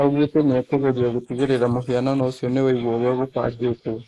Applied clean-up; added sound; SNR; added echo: neural mask model Resemble Enhance denoiser.